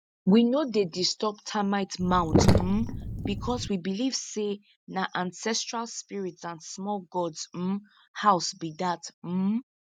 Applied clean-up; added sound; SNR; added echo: none; Sink (filling or washing); -3 dB; none.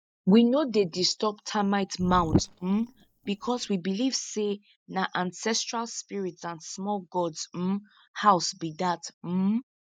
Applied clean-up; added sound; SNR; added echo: neural mask model DeepFilterNet 3.